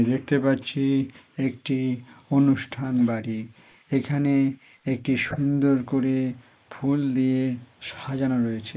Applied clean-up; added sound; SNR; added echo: neural mask model Resemble Enhance denoiser.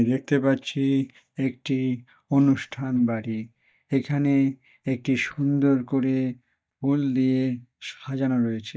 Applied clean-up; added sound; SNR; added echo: neural mask model DeepFilterNet 3.